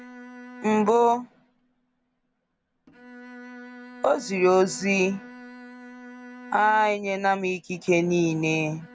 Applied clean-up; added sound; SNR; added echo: none; Bowed string instrument; 20 dB; none.